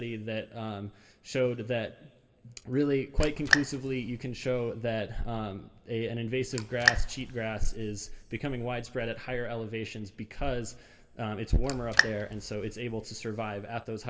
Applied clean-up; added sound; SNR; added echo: none; Raindrop; 0 dB; reverberation time 1.3 s.